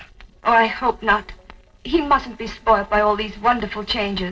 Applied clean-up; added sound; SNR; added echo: neural separator model SepFormer DNS4.